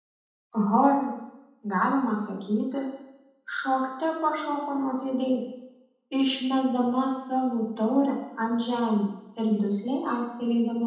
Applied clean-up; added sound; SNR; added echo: none; none; none; reverberation time 0.8 s.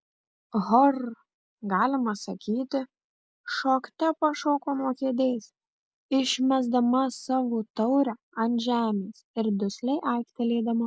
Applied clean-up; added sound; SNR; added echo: none; none; none; none.